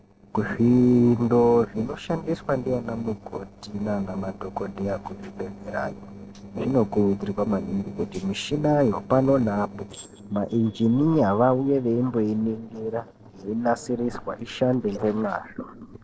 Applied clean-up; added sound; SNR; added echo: neural separator model SepFormer DNS4.